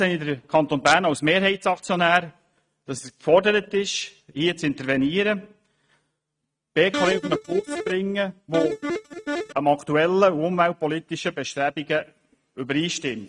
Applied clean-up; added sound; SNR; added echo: neural mask model RNNoise.